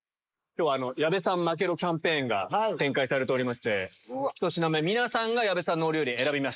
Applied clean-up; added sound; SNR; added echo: neural mask model Resemble Enhance denoiser.